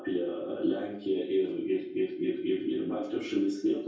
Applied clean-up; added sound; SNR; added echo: none; none; none; reverberation time 0.6 s.